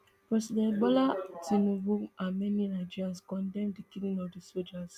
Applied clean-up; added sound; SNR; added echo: none; none; none; none.